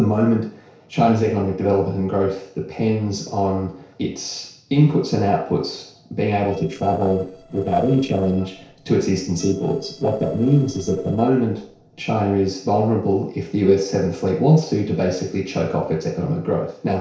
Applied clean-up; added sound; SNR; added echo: neural separator model SepFormer DNS4.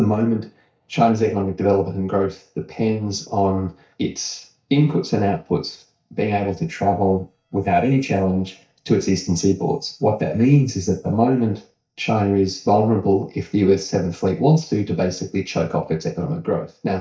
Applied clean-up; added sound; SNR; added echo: neural mask model DeepFilterNet 3.